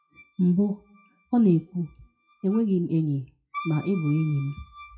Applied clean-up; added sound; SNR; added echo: classical method WPE with log-MMSE.